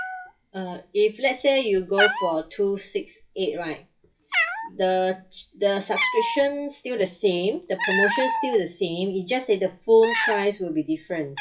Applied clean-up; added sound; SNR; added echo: classical method WPE with log-MMSE.